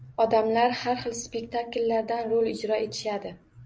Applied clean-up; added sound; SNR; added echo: none; none; none; none.